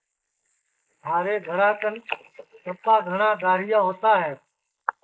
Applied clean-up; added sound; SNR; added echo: neural mask model Resemble Enhance denoiser.